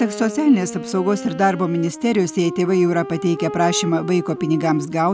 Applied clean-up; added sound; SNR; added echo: none; Wind instrument, woodwind instrument; 11 dB; none.